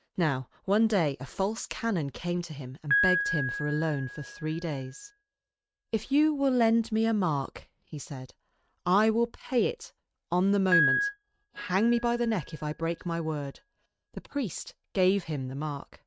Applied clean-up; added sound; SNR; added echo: neural mask model RNNoise.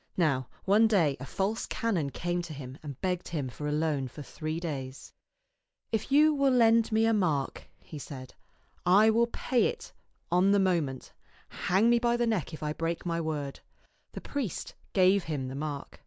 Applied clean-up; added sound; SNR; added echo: none; none; none; none.